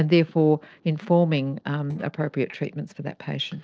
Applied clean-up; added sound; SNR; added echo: neural separator model SepFormer DNS4.